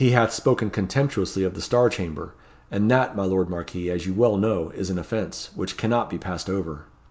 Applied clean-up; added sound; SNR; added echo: none; none; none; none.